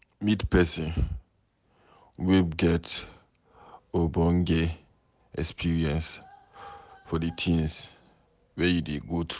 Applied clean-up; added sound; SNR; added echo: none; none; none; none.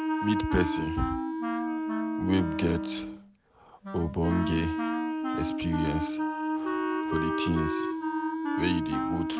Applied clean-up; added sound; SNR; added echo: none; Wind instrument, woodwind instrument + Wind instrument, woodwind instrument; -2 dB; none.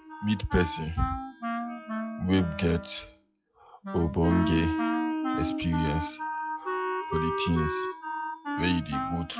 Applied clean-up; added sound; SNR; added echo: classical method log-MMSE.